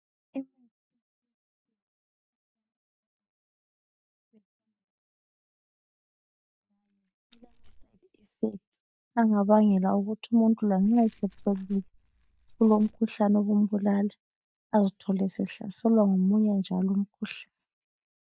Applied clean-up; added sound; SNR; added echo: neural mask model DeepFilterNet 3.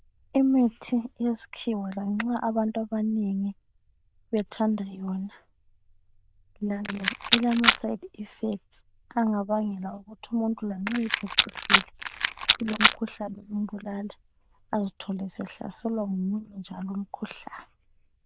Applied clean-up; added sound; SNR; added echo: neural diffusion model UNIVERSE++.